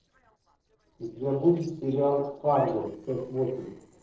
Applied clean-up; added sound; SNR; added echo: neural separator model SepFormer DNS4.